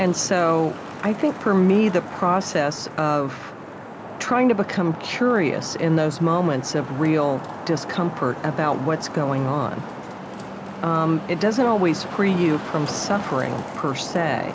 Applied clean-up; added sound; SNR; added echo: none; Traffic noise, roadway noise; 11 dB; none.